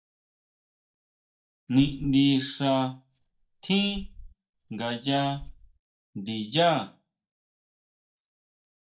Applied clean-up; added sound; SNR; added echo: neural mask model DeepFilterNet 3.